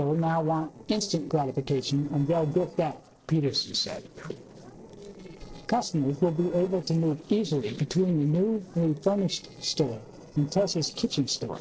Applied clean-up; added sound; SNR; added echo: neural separator model SepFormer DNS4.